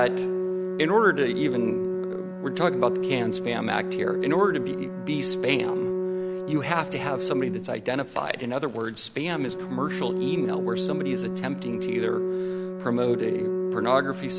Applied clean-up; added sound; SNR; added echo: none; Organ; 1 dB; none.